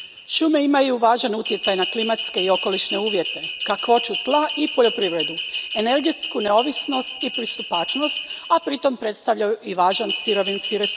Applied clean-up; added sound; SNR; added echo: none; Bell; 8 dB; none.